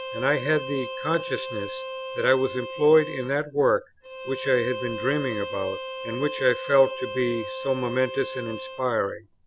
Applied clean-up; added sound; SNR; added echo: none; Bowed string instrument; 9 dB; none.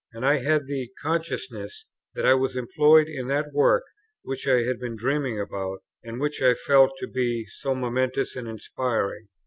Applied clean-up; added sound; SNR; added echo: none; none; none; none.